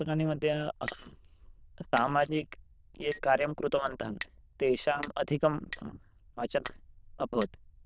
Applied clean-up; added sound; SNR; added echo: neural diffusion model UNIVERSE++.